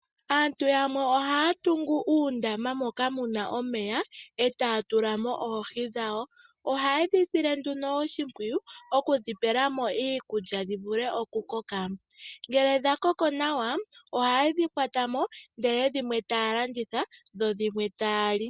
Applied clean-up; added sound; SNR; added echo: none; none; none; none.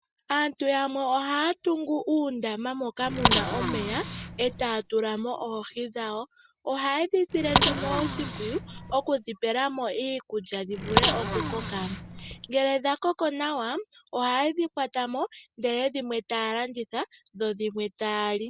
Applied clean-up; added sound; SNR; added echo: none; Bicycle; 1 dB; none.